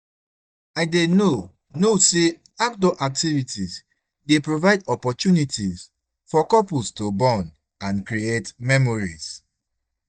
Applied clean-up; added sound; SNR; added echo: neural mask model DeepFilterNet 3.